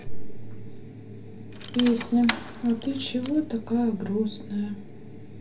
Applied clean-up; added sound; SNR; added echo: none; Rattle / Keys jangling; 8 dB; reverberation time 0.3 s.